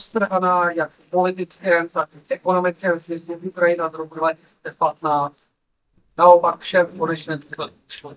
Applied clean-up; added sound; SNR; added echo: neural mask model DeepFilterNet 3.